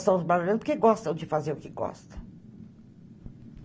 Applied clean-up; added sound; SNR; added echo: none; Fire; 19 dB; none.